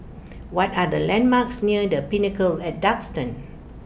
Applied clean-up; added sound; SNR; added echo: none; none; none; none.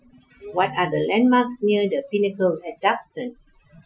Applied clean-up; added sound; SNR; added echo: classical method Wiener filter.